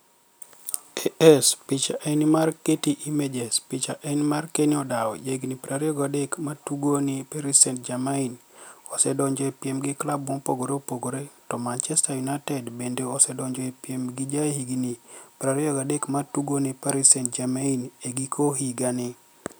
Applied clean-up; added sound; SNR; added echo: none; none; none; none.